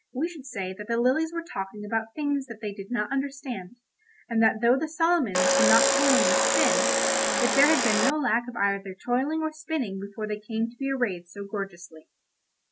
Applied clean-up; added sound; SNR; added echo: none; Domestic sounds, home sounds; -5 dB; none.